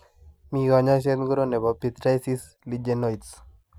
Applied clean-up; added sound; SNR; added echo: none; none; none; none.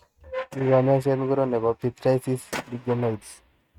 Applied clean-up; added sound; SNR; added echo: neural mask model RNNoise.